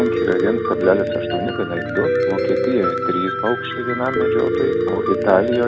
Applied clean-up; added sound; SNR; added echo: none; Piano; 0 dB; none.